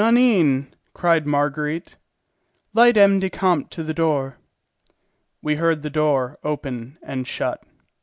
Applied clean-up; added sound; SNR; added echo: none; none; none; none.